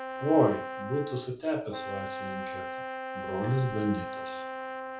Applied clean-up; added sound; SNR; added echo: none; Brass instrument; 6 dB; reverberation time 0.4 s.